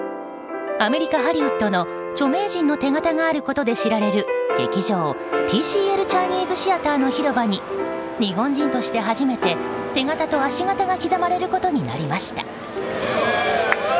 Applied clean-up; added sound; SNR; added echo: none; none; none; none.